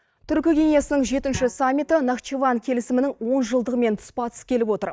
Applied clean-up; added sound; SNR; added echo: neural mask model DeepFilterNet 3.